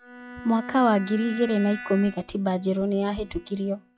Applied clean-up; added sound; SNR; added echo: classical method log-MMSE.